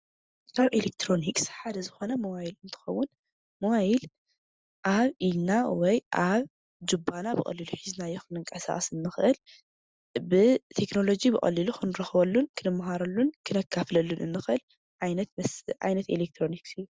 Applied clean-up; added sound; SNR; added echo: none; none; none; none.